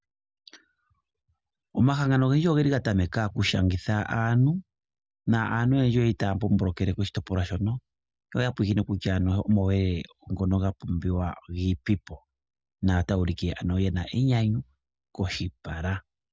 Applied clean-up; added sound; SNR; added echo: none; none; none; none.